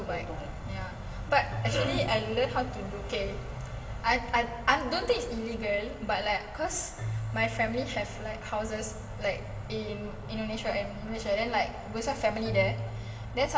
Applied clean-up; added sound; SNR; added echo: none; Keyboard (musical); 11 dB; reverberation time 1.8 s.